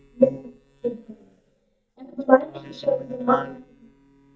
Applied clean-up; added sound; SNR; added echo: neural mask model DeepFilterNet 3.